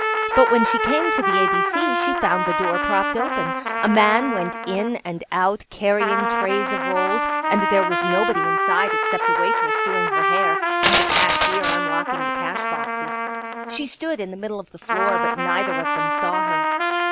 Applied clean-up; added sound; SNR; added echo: none; Trumpet + Glass; -3 dB; none.